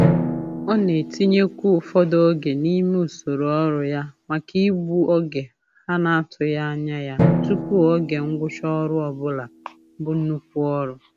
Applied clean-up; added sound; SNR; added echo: none; Drum; 6 dB; none.